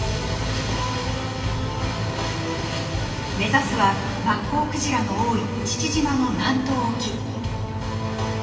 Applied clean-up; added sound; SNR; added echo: none; none; none; reverberation time 2.5 s.